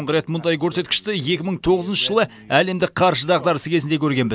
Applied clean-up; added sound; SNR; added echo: none; none; none; none.